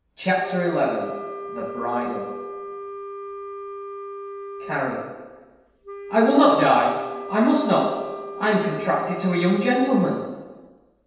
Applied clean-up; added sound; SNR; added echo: none; Wind instrument, woodwind instrument; 12 dB; reverberation time 1.2 s.